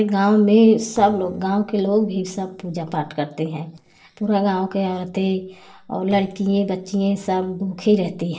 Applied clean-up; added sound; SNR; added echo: neural separator model SepFormer DNS4.